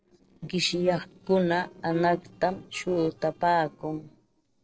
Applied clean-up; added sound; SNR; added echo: neural separator model SepFormer DNS4.